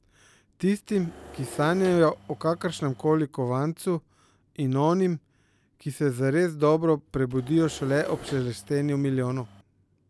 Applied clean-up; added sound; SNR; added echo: none; Engine / Mechanisms; 19 dB; none.